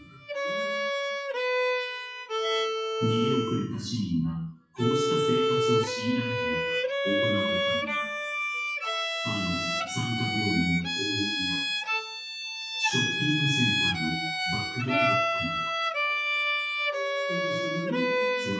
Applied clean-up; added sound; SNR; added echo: classical method WPE with log-MMSE.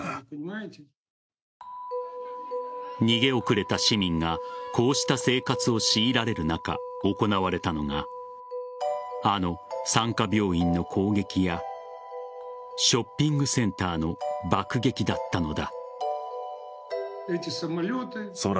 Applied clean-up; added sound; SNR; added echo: none; none; none; none.